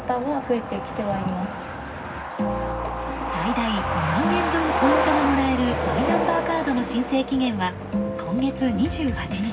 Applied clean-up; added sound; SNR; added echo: none; Truck; 3 dB; reverberation time 0.4 s.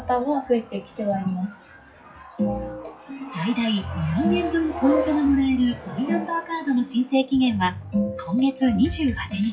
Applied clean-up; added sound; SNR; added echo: classical method WPE with log-MMSE.